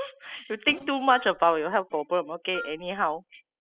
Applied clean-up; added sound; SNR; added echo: classical method spectral subtraction.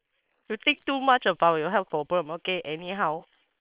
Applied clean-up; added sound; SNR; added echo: neural separator model SepFormer WHAM!.